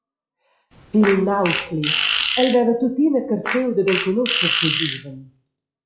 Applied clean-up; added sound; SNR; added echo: classical method WPE with log-MMSE.